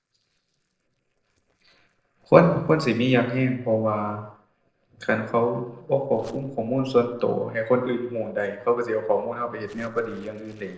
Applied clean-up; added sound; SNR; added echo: neural separator model SepFormer DNS4.